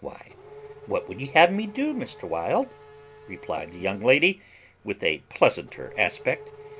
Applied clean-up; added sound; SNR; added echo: none; Race car, auto racing / Accelerating, revving, vroom; 20 dB; none.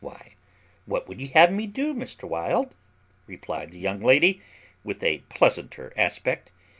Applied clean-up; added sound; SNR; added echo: none; none; none; none.